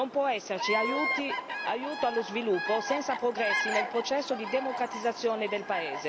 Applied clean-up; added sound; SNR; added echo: none; Bird vocalization, bird call, bird song; 4 dB; none.